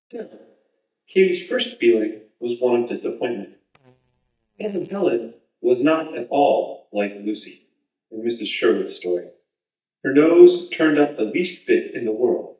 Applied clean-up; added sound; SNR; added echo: neural mask model DeepFilterNet 3.